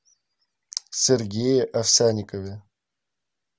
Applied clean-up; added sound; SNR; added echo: none; none; none; none.